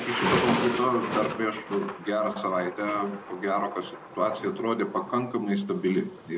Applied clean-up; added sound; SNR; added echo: none; Thunder; 6 dB; none.